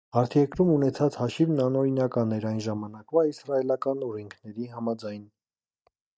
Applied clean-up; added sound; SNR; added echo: neural mask model DeepFilterNet 3.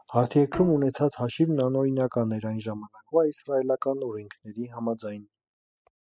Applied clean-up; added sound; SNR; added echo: classical method spectral subtraction.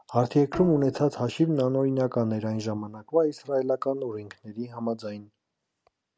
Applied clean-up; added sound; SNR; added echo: none; Bowed string instrument; 14 dB; none.